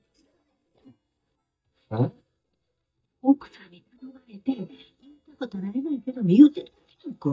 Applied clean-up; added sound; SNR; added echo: neural mask model DeepFilterNet 3.